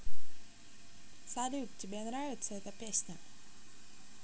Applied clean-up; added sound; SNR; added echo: none; none; none; none.